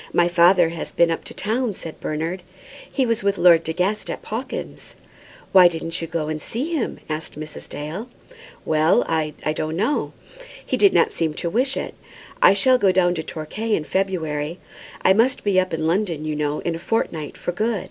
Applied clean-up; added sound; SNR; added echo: none; none; none; none.